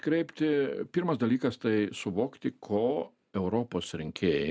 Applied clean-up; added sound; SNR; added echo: none; none; none; none.